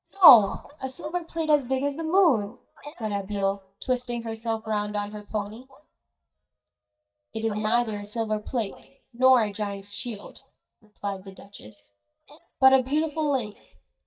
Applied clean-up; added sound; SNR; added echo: neural mask model DeepFilterNet 3.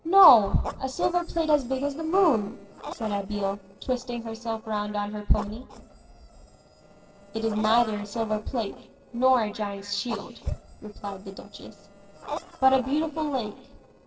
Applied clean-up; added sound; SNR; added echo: neural separator model SepFormer DNS4.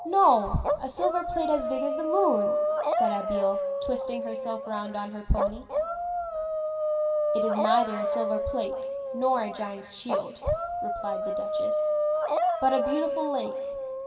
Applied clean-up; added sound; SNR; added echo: none; Dog; -1 dB; reverberation time 2.0 s.